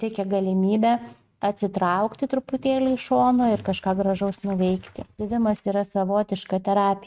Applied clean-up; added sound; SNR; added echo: neural mask model RNNoise.